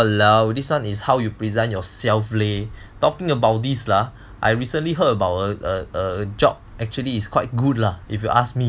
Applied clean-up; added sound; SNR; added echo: none; none; none; none.